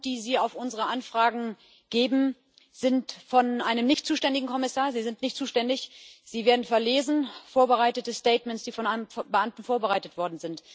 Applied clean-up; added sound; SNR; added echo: none; none; none; none.